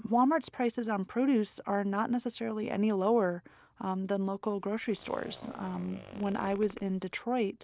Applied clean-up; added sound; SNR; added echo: none; Zipper (clothing); 19 dB; none.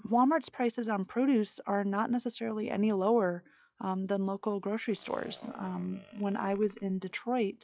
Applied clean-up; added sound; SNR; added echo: classical method log-MMSE.